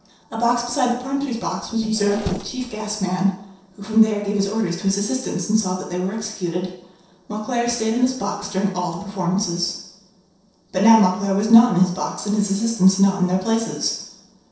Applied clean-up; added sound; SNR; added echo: neural separator model SepFormer DNS4.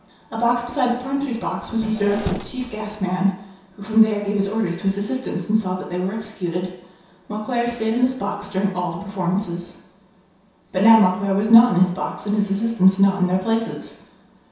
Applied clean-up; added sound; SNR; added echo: none; Mechanisms; 12 dB; reverberation time 0.7 s.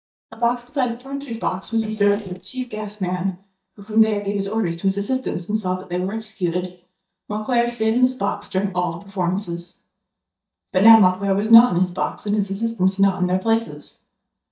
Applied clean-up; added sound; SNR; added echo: neural mask model DeepFilterNet 3.